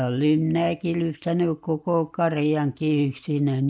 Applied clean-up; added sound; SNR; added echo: neural mask model Resemble Enhance denoiser.